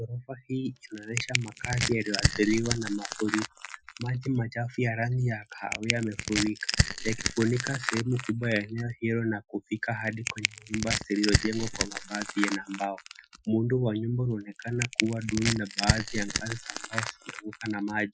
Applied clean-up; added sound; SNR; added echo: classical method Wiener filter.